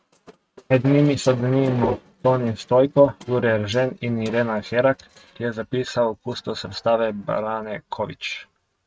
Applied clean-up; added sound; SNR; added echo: neural mask model RNNoise.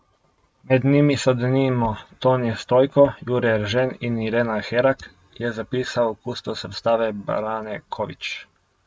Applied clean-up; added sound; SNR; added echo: none; none; none; none.